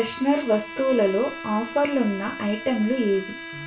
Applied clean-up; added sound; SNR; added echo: none; Bowed string instrument; 13 dB; reverberation time 0.3 s.